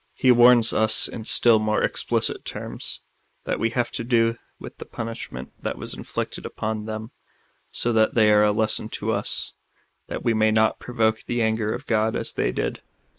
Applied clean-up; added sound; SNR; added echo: neural mask model Resemble Enhance denoiser.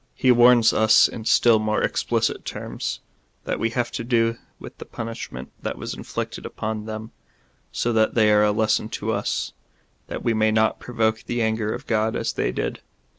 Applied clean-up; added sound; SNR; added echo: none; none; none; none.